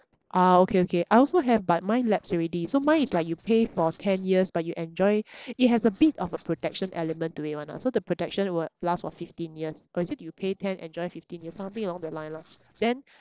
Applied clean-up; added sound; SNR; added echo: neural separator model SepFormer DNS4.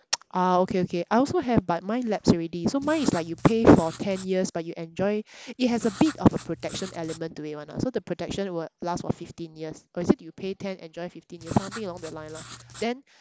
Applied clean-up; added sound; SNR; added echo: none; Writing; 18 dB; none.